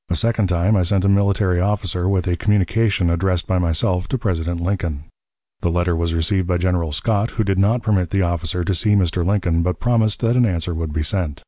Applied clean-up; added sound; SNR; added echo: none; none; none; none.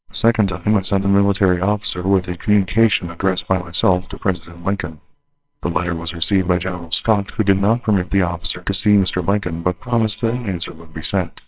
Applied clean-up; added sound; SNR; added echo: neural separator model SepFormer WHAMR!.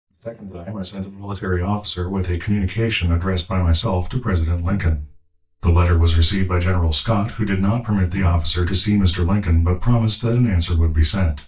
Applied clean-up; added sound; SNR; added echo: neural mask model DeepFilterNet 3.